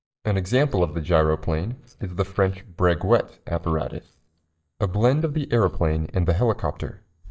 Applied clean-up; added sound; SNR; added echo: neural mask model DeepFilterNet 3.